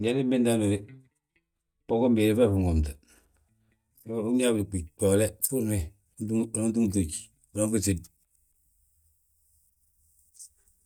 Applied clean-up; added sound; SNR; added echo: neural mask model DeepFilterNet 3.